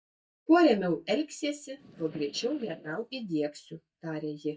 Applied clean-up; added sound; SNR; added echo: neural mask model DeepFilterNet 3.